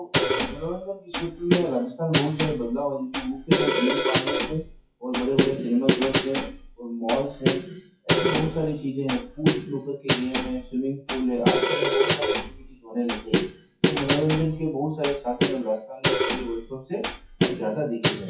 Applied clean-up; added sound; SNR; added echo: classical method WPE with log-MMSE.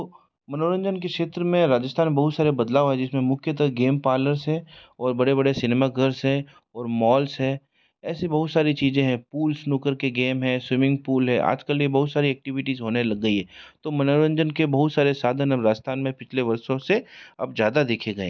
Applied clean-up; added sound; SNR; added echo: none; none; none; none.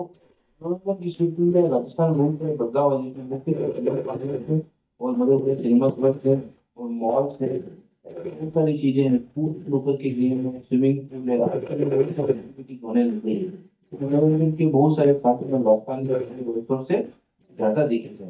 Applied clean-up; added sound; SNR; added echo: neural mask model DeepFilterNet 3.